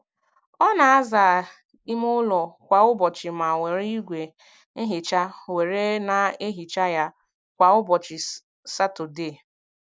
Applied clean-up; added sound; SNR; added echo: neural mask model Resemble Enhance denoiser.